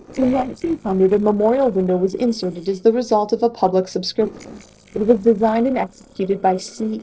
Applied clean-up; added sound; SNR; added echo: neural separator model SepFormer DNS4.